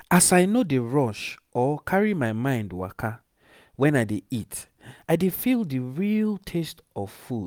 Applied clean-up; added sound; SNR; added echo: none; none; none; none.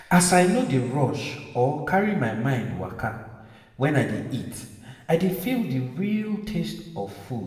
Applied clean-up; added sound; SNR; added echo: none; none; none; reverberation time 1.2 s.